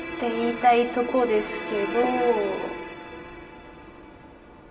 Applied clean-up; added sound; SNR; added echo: none; none; none; reverberation time 2.5 s.